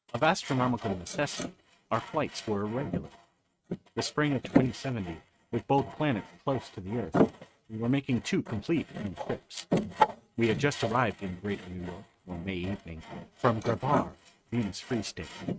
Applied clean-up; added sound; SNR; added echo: neural mask model RNNoise.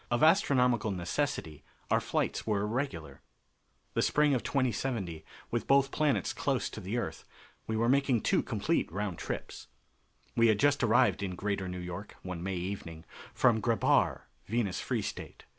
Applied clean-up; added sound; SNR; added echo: none; none; none; none.